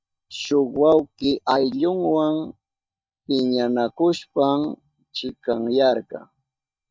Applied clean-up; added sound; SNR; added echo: neural mask model DeepFilterNet 3.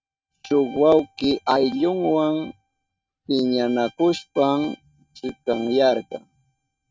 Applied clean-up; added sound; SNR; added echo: neural mask model RNNoise.